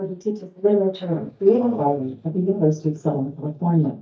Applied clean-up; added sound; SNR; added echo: neural mask model DeepFilterNet 3.